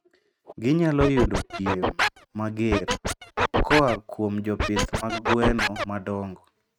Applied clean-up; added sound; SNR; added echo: neural mask model RNNoise.